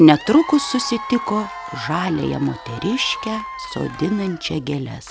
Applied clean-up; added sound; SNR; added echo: none; Applause / Crowd / Cheering; 13 dB; none.